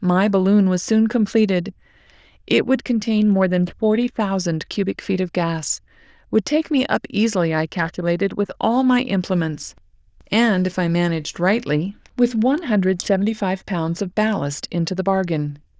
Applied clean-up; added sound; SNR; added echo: neural diffusion model UNIVERSE++.